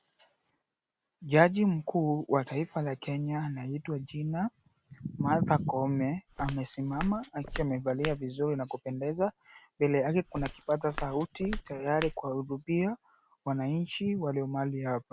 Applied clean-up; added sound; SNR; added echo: none; Walk, footsteps; 10 dB; none.